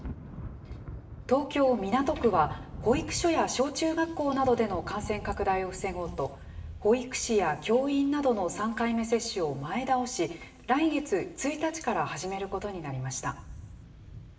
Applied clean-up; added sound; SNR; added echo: none; Thunder / Rain; 15 dB; reverberation time 1.4 s.